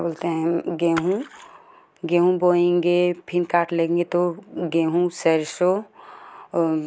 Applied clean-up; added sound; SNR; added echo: none; Splash, splatter; 17 dB; none.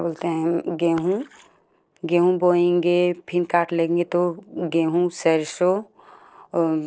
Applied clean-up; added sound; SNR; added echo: neural separator model SepFormer DNS4.